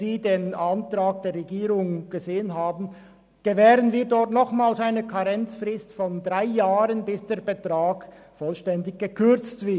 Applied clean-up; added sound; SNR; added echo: none; none; none; none.